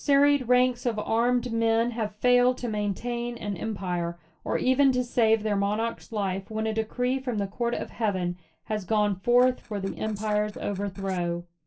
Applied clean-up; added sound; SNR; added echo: neural separator model SepFormer DNS4.